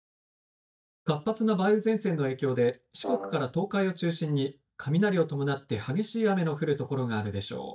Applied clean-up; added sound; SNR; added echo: neural mask model DeepFilterNet 3.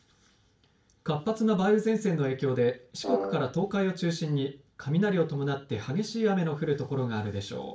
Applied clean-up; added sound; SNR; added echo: none; Brass instrument; 6 dB; reverberation time 0.3 s.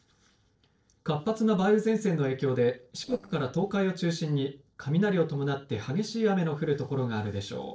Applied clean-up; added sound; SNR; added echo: neural separator model SepFormer DNS4.